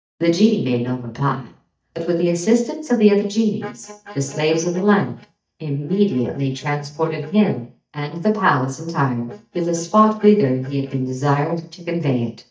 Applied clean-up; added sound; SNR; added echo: neural mask model DeepFilterNet 3.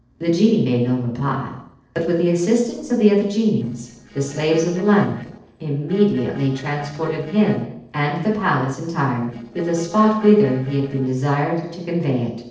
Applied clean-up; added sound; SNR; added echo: neural separator model SepFormer DNS4.